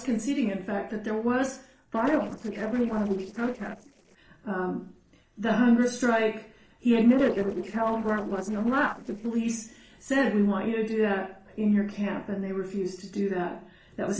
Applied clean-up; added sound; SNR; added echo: neural separator model SepFormer DNS4.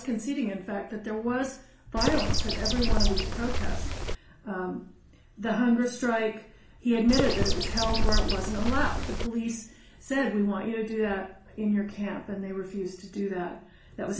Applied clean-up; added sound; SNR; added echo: none; Bird; -4 dB; reverberation time 0.5 s.